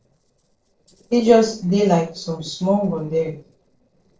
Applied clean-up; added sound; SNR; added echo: neural separator model SepFormer DNS4.